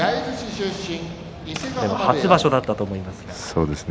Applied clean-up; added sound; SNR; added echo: none; none; none; none.